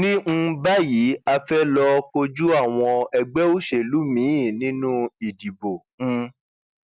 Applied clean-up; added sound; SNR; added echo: none; none; none; none.